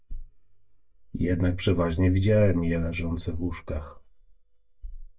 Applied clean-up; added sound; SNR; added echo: neural mask model DeepFilterNet 3.